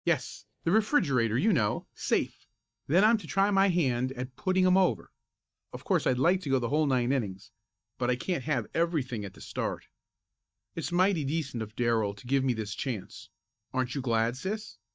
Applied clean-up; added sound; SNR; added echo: neural mask model DeepFilterNet 3.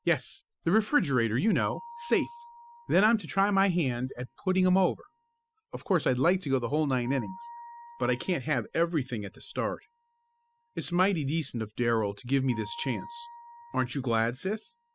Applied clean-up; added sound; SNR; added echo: classical method spectral subtraction.